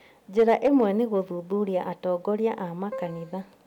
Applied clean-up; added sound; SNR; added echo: none; Keyboard (musical); 13 dB; none.